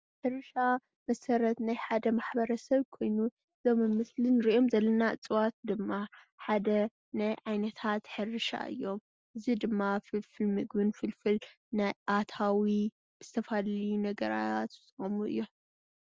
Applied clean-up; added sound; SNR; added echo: none; none; none; none.